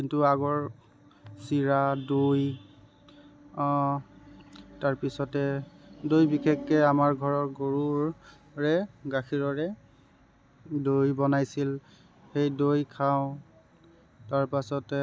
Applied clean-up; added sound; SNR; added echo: none; none; none; none.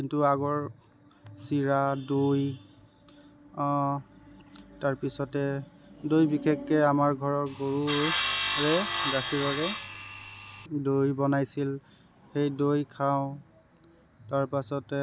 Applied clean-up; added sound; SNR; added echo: none; Sawing; -2 dB; none.